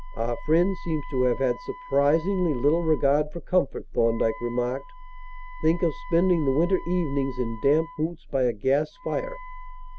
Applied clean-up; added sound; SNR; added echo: none; Wind instrument, woodwind instrument; 19 dB; none.